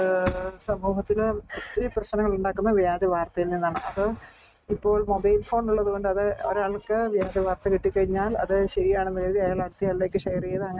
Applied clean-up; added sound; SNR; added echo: neural mask model RNNoise.